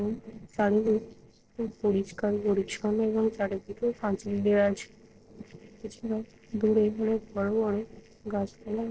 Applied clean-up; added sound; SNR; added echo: neural separator model SepFormer DNS4.